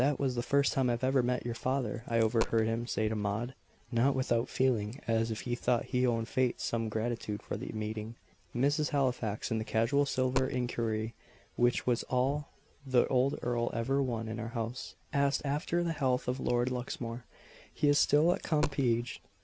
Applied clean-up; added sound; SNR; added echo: none; Coin (dropping); 10 dB; none.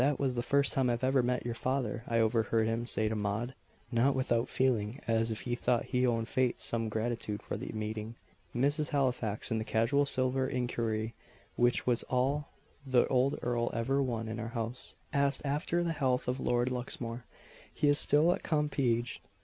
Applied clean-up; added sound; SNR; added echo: none; none; none; none.